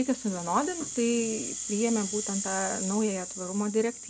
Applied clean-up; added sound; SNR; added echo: none; Rattle (instrument); 6 dB; none.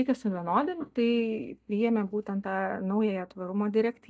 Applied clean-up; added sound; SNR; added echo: neural mask model DeepFilterNet 3.